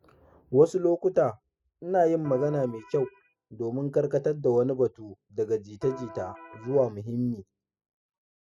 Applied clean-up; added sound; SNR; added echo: classical method spectral subtraction.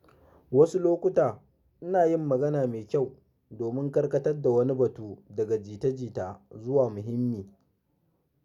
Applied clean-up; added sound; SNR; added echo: none; none; none; none.